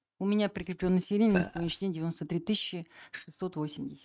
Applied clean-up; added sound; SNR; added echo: neural mask model RNNoise.